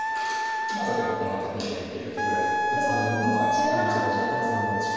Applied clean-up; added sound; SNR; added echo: none; Wind instrument, woodwind instrument; -1 dB; reverberation time 1.9 s.